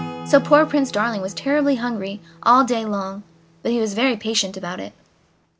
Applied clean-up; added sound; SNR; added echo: none; Acoustic guitar / Strum; 17 dB; none.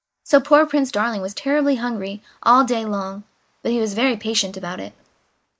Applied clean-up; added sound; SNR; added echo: neural mask model Resemble Enhance denoiser.